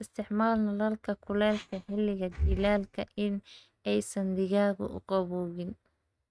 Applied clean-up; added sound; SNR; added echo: neural mask model RNNoise.